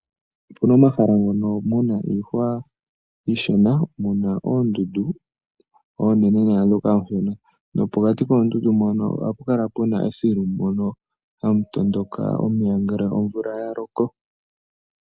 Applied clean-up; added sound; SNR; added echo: none; none; none; none.